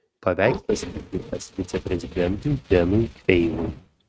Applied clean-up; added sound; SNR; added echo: neural mask model RNNoise.